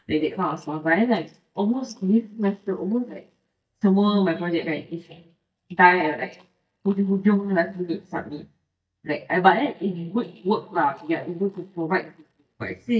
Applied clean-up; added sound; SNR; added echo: neural mask model DeepFilterNet 3.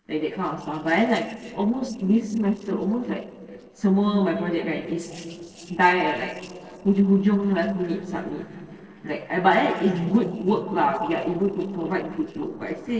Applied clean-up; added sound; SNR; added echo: neural separator model SepFormer DNS4.